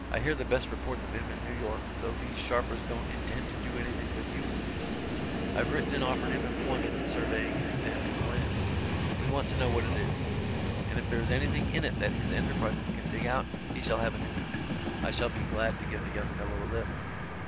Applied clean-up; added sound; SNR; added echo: none; Train; -2 dB; none.